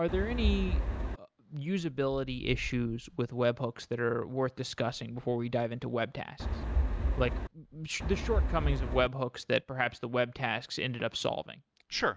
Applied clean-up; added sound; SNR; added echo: none; Wind; -3 dB; none.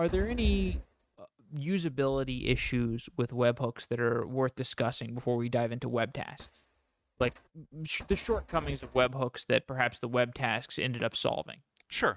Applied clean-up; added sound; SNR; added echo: neural mask model RNNoise.